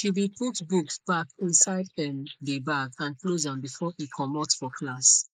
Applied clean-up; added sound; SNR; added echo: neural mask model Resemble Enhance denoiser.